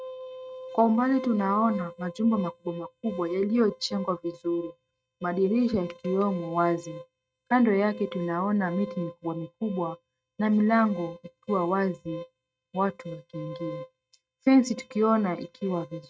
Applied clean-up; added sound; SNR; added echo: neural mask model RNNoise.